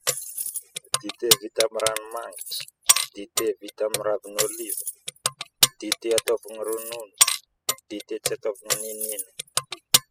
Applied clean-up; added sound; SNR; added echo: classical method spectral subtraction.